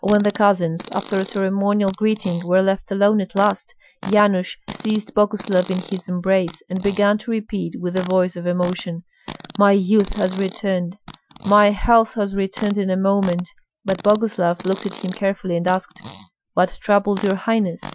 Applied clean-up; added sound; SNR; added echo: classical method Wiener filter.